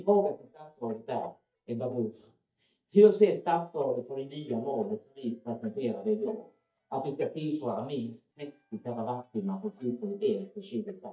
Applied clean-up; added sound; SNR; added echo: neural mask model DeepFilterNet 3.